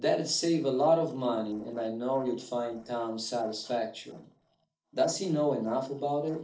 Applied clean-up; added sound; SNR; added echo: neural separator model SepFormer DNS4.